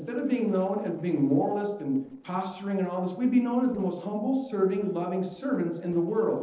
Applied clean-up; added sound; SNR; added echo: neural separator model SepFormer DNS4.